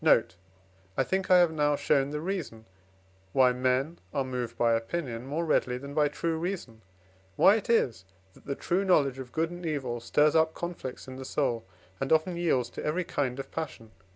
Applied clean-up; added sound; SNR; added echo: none; none; none; none.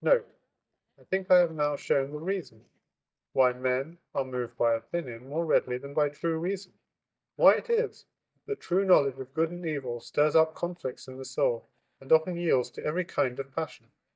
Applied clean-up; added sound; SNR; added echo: neural mask model DeepFilterNet 3.